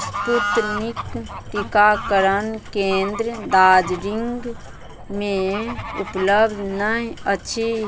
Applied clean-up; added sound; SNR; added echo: none; Bird / Fowl; 9 dB; none.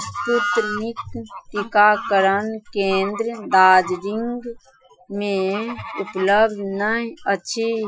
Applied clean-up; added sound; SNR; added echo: classical method Wiener filter.